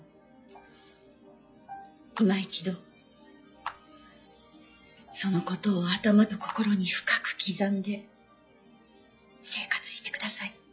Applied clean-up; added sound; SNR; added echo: classical method log-MMSE.